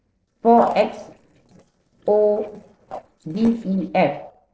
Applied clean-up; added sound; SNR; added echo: neural separator model SepFormer DNS4.